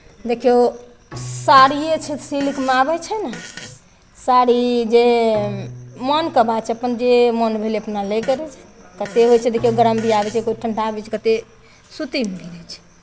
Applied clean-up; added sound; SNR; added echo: none; Bowed string instrument + Fart; 19 dB; none.